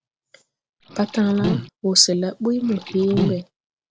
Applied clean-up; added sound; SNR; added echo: none; Liquid; 5 dB; none.